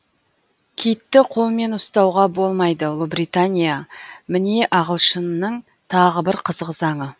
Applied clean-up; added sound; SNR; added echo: none; none; none; none.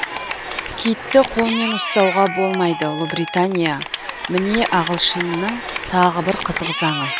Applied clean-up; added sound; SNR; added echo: none; Cheering / Clapping; 6 dB; none.